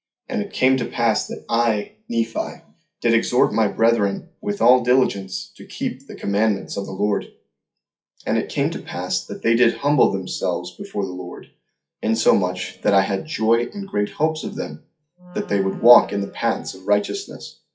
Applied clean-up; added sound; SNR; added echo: classical method WPE with log-MMSE.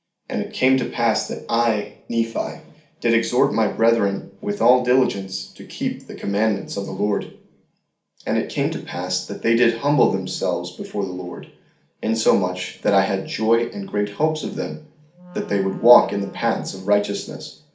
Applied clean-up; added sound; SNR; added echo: none; Wind instrument, woodwind instrument; 19 dB; reverberation time 0.4 s.